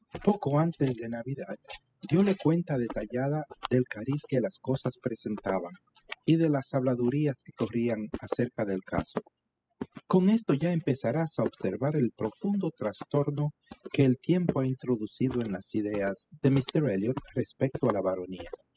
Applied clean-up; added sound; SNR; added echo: classical method spectral subtraction.